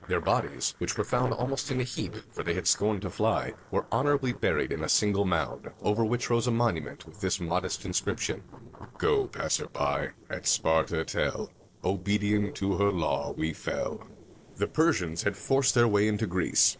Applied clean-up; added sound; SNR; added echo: neural separator model SepFormer DNS4.